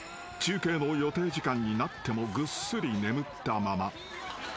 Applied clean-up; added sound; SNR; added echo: none; none; none; none.